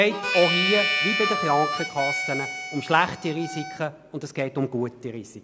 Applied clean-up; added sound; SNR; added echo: none; Harmonica; 1 dB; none.